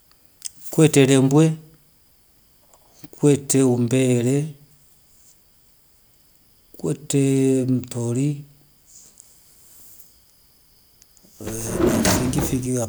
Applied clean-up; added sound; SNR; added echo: none; Drawer open or close; -1 dB; none.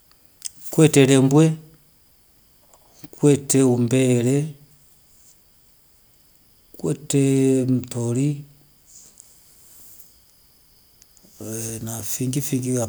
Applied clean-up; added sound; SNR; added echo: none; none; none; none.